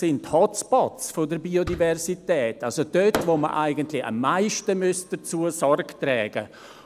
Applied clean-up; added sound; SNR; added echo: none; Fireworks; 16 dB; none.